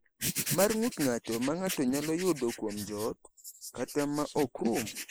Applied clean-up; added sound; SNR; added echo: neural mask model Resemble Enhance denoiser.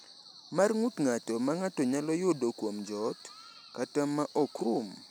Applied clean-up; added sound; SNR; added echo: none; none; none; none.